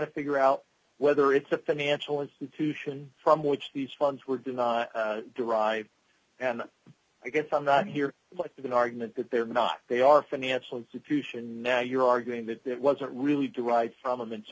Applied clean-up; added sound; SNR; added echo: none; none; none; none.